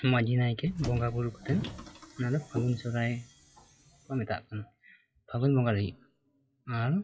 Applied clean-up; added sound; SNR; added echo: classical method WPE with log-MMSE.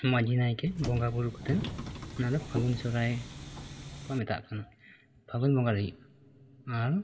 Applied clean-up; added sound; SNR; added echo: none; Subway, metro, underground; 9 dB; reverberation time 1.0 s.